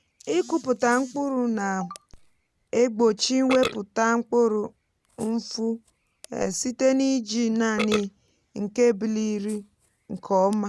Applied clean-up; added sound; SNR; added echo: none; Burping, eructation; 16 dB; none.